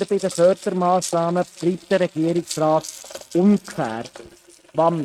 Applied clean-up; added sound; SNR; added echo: neural mask model RNNoise.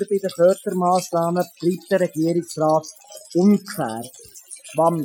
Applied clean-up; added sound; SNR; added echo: classical method Wiener filter.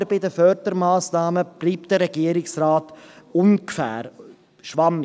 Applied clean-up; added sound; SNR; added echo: none; none; none; none.